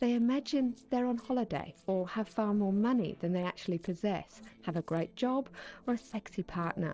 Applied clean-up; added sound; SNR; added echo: neural separator model SepFormer DNS4.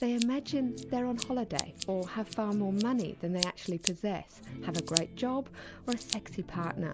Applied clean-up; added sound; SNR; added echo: none; Scissors; 8 dB; none.